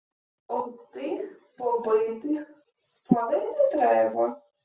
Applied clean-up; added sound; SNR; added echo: none; none; none; none.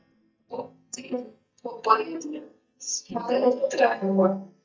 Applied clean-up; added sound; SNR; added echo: neural mask model DeepFilterNet 3.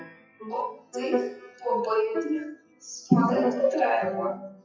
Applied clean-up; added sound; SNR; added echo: classical method WPE with log-MMSE.